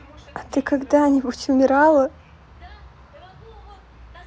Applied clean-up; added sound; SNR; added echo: none; none; none; none.